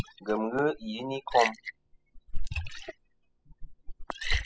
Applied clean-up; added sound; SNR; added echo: classical method spectral subtraction.